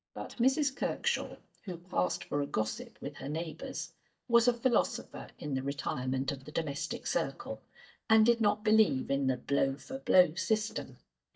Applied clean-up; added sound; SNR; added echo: neural mask model DeepFilterNet 3.